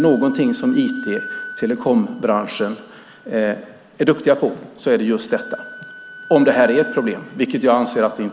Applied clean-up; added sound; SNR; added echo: none; Wind instrument, woodwind instrument; 17 dB; none.